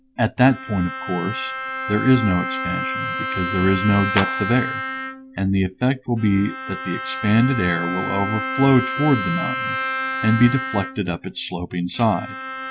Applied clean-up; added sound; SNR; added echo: none; Bowed string instrument + Clapping; 6 dB; none.